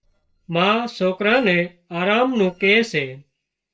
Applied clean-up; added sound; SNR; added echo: neural separator model SepFormer DNS4.